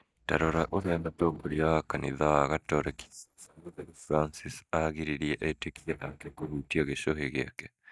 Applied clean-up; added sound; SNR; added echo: neural mask model DeepFilterNet 3.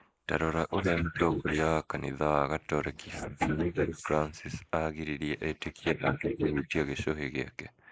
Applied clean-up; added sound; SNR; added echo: neural mask model Resemble Enhance denoiser.